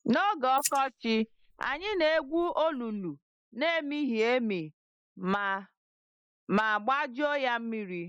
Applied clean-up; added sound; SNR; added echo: neural mask model Resemble Enhance denoiser.